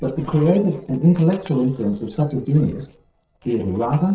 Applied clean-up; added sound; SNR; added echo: neural separator model SepFormer DNS4.